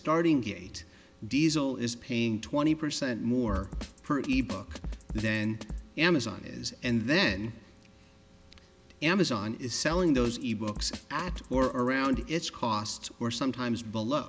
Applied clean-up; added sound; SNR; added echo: none; Drum kit; 14 dB; none.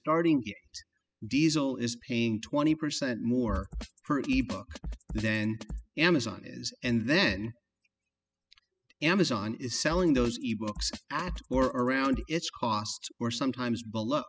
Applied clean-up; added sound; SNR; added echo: classical method spectral subtraction.